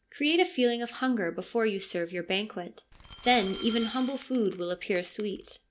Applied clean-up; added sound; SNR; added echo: none; Glass; 16 dB; none.